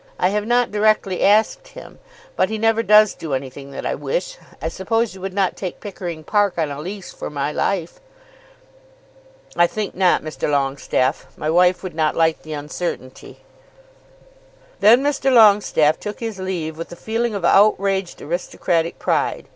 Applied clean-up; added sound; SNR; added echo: none; none; none; none.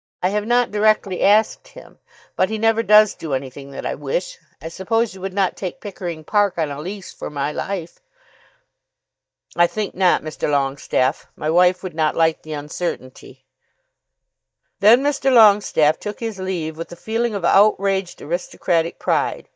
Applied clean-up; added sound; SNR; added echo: neural mask model DeepFilterNet 3.